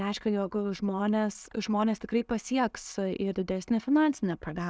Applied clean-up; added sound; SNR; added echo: none; none; none; none.